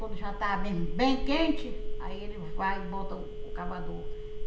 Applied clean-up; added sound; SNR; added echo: none; Telephone; -2 dB; reverberation time 1.0 s.